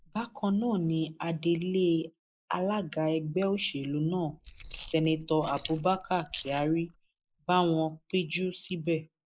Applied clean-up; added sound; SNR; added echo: neural mask model Resemble Enhance denoiser.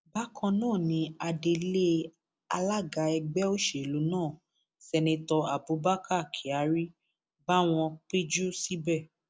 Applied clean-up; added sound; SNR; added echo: none; none; none; none.